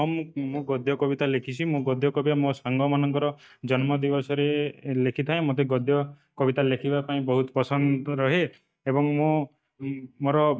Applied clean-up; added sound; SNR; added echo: neural mask model DeepFilterNet 3.